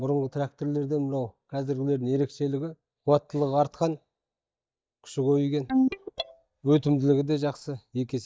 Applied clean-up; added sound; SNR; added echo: neural mask model DeepFilterNet 3.